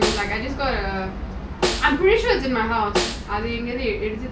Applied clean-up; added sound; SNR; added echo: none; Snare drum; 6 dB; none.